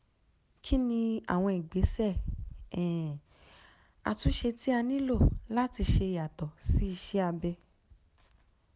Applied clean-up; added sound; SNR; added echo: none; none; none; none.